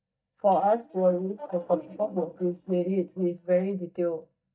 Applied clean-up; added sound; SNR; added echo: neural mask model DeepFilterNet 3.